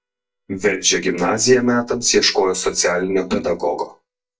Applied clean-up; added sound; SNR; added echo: neural mask model DeepFilterNet 3.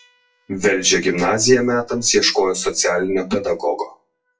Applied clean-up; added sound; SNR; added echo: classical method WPE with log-MMSE.